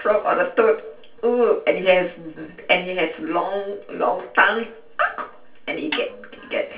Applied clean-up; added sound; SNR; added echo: none; Snare drum; 12 dB; reverberation time 0.2 s.